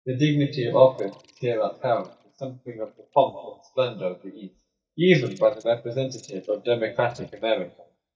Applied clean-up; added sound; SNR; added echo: neural mask model DeepFilterNet 3.